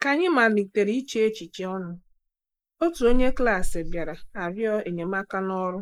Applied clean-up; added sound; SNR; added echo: neural mask model Resemble Enhance denoiser.